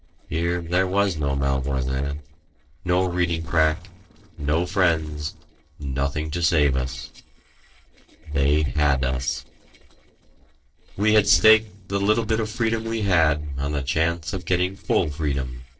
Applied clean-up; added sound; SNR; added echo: neural separator model SepFormer DNS4.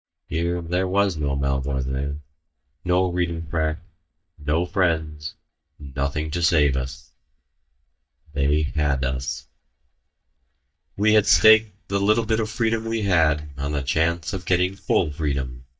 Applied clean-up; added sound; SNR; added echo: neural mask model DeepFilterNet 3.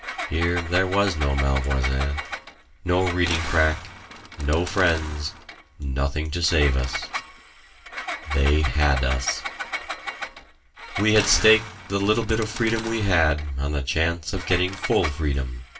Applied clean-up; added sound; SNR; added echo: none; Engine; 10 dB; reverberation time 0.2 s.